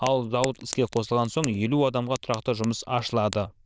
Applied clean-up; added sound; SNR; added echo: neural diffusion model UNIVERSE++.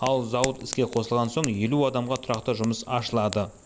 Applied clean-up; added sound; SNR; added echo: none; Fire; 13 dB; none.